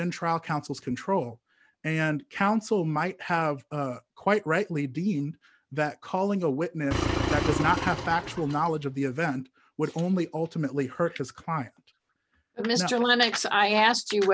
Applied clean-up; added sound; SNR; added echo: none; Engine; 2 dB; none.